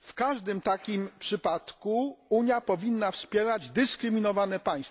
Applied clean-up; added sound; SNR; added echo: none; none; none; none.